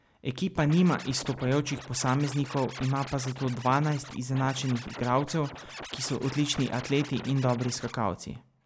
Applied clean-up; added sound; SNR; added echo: none; Scratching (performance technique); 14 dB; none.